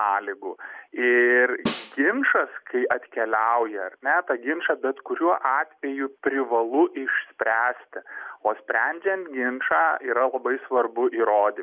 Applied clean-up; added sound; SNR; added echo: none; Snare drum; 11 dB; none.